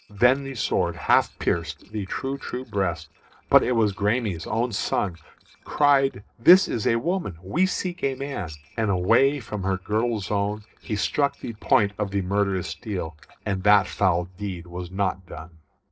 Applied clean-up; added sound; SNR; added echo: neural separator model SepFormer DNS4.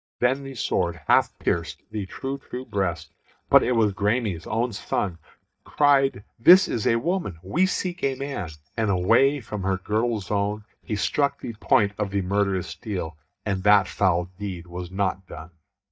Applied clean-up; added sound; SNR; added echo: neural mask model DeepFilterNet 3.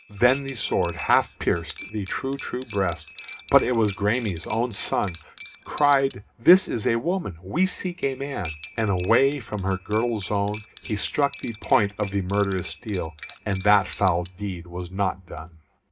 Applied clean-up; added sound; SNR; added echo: none; Cutlery, silverware; 15 dB; reverberation time 0.3 s.